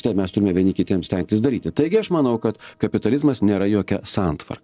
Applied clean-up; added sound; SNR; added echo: neural separator model SepFormer DNS4.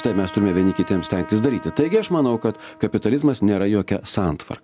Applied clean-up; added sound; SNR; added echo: none; Trumpet; 19 dB; none.